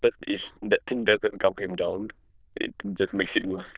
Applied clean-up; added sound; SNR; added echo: neural diffusion model UNIVERSE++.